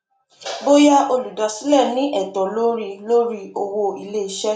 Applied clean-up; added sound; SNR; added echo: none; none; none; none.